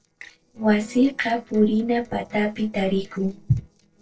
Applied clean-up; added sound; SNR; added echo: neural separator model SepFormer DNS4.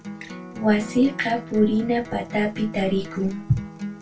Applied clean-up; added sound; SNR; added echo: none; Acoustic guitar; 13 dB; reverberation time 0.2 s.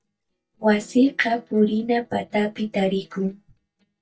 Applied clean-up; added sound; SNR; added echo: neural mask model DeepFilterNet 3.